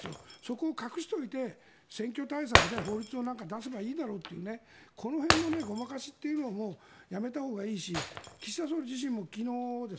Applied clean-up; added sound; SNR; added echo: none; Shatter; 1 dB; none.